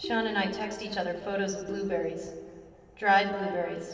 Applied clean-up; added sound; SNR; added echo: none; Ringtone; 12 dB; reverberation time 2.7 s.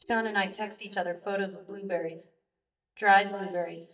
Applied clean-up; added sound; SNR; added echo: neural mask model DeepFilterNet 3.